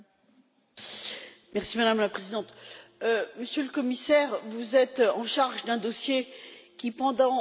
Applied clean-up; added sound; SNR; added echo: none; none; none; none.